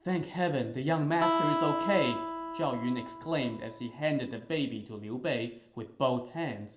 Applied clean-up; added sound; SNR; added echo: none; Acoustic guitar; 3 dB; reverberation time 0.9 s.